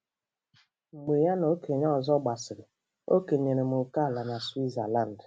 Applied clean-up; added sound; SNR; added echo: none; none; none; none.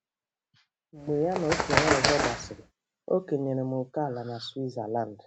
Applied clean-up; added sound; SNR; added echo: none; Bird; -2 dB; none.